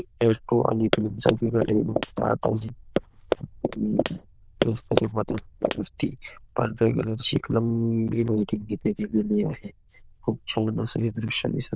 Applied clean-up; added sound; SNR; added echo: neural diffusion model UNIVERSE++.